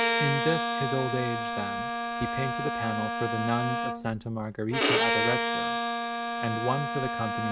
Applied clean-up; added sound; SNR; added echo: none; Bowed string instrument; -3 dB; none.